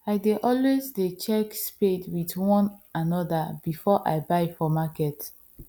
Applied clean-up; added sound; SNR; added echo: none; none; none; none.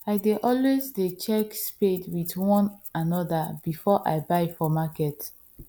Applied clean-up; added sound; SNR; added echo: none; Keys jangling; 19 dB; none.